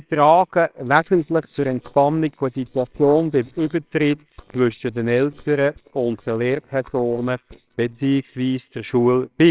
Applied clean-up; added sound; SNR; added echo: neural separator model SepFormer WHAMR!.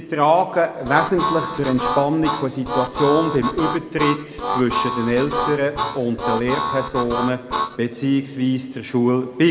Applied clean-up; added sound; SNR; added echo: none; Harmonica; 4 dB; reverberation time 1.8 s.